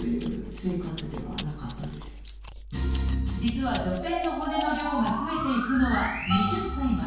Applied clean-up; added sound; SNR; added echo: none; Chewing, mastication; 13 dB; reverberation time 0.6 s.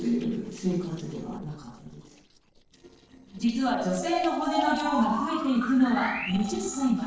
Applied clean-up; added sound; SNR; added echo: neural separator model SepFormer DNS4.